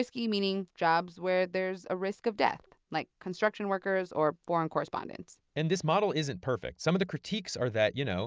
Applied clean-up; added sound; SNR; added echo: none; none; none; none.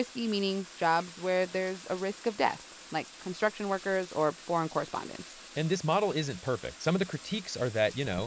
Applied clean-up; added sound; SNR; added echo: none; Bathtub (filling or washing); 17 dB; none.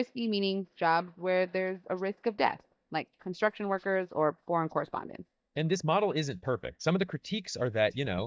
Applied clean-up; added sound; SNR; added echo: neural mask model DeepFilterNet 3.